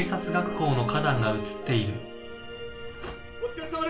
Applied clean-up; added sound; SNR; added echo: none; Plucked string instrument; 20 dB; reverberation time 0.3 s.